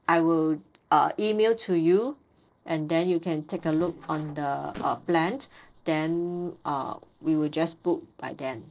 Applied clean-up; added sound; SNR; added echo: neural separator model SepFormer DNS4.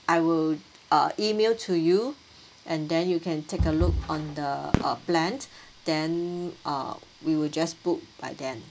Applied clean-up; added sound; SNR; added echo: none; Fireworks; 10 dB; none.